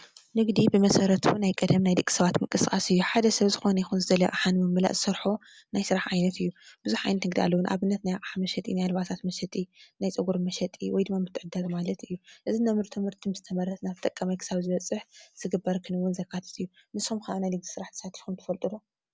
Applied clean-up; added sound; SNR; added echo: none; none; none; none.